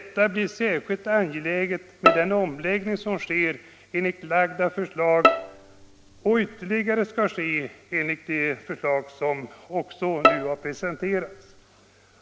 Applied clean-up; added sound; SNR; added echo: none; Bowed string instrument; 0 dB; none.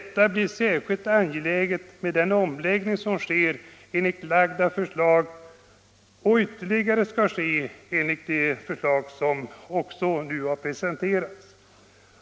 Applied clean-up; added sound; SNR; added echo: none; none; none; none.